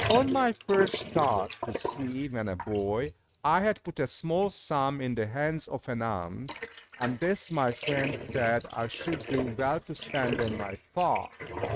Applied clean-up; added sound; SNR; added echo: neural mask model RNNoise.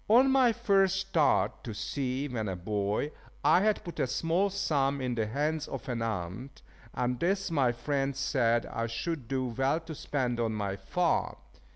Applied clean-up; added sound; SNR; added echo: none; none; none; none.